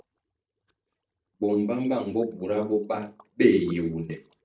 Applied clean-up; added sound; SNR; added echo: neural mask model DeepFilterNet 3.